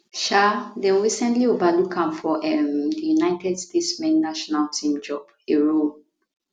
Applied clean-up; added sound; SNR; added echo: none; none; none; none.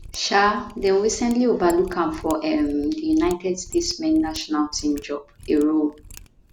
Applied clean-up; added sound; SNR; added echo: none; Mechanisms; 19 dB; none.